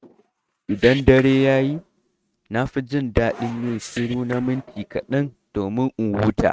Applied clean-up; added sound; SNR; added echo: neural mask model RNNoise.